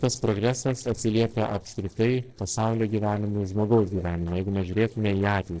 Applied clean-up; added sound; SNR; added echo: neural separator model SepFormer DNS4.